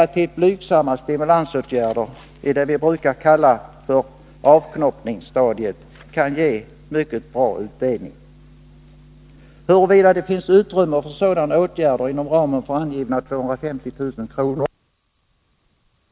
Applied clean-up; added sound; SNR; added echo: none; none; none; none.